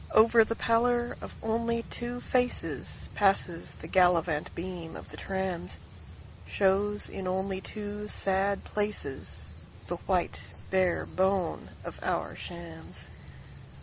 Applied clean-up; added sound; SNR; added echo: none; none; none; none.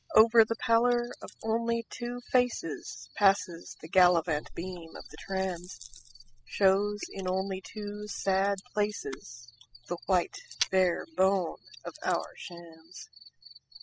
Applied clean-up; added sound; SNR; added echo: classical method spectral subtraction.